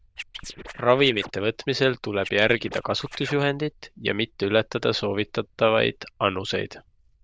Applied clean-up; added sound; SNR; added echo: neural diffusion model UNIVERSE++.